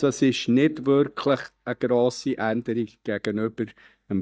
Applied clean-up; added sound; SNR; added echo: neural mask model DeepFilterNet 3.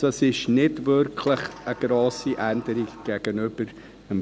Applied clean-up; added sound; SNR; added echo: none; Sliding door; 20 dB; none.